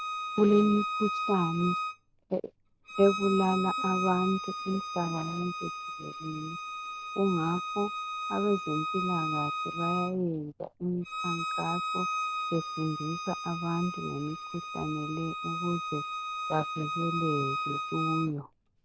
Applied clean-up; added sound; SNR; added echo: none; Bowed string instrument; 4 dB; none.